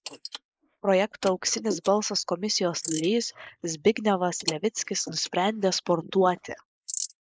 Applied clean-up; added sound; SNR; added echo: neural mask model Resemble Enhance denoiser.